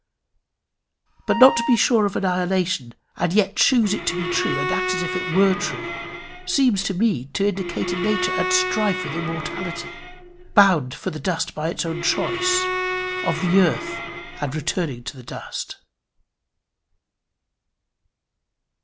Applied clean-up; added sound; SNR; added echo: none; Wind instrument, woodwind instrument + Bowed string instrument; 5 dB; none.